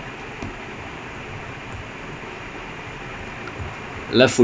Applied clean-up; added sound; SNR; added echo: none; none; none; none.